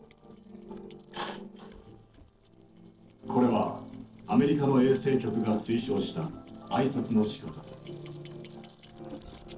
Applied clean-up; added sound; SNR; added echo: neural separator model SepFormer DNS4.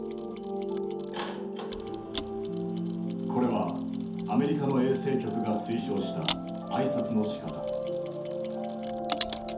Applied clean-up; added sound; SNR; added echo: none; Mechanisms; 14 dB; reverberation time 0.5 s.